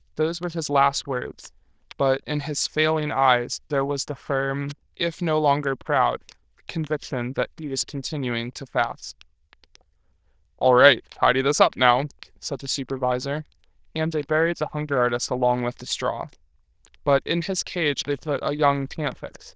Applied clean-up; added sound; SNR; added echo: neural diffusion model UNIVERSE++.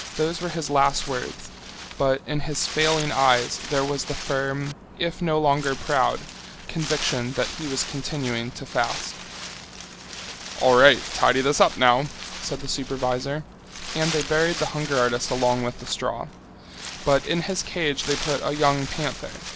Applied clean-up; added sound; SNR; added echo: none; Wind; 11 dB; none.